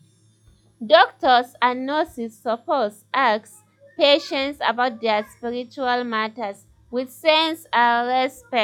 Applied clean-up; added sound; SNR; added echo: classical method log-MMSE.